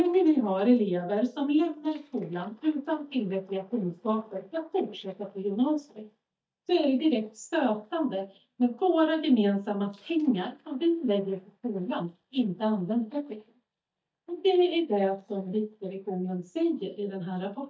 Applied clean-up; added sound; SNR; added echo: neural mask model DeepFilterNet 3.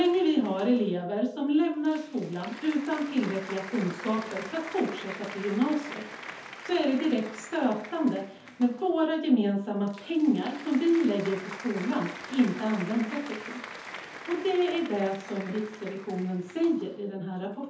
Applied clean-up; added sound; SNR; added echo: none; Applause; 15 dB; reverberation time 0.5 s.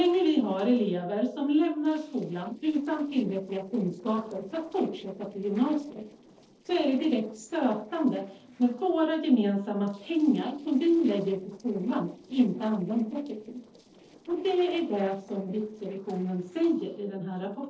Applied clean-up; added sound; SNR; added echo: neural separator model SepFormer DNS4.